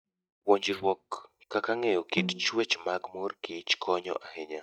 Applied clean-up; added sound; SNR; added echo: neural mask model DeepFilterNet 3.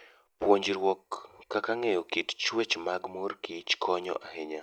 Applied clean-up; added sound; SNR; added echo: none; none; none; none.